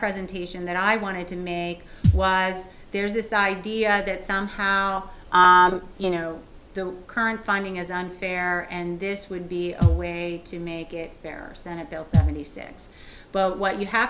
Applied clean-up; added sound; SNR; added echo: none; Thump, thud; -1 dB; none.